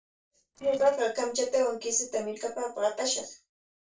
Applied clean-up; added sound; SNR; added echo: neural separator model SepFormer DNS4.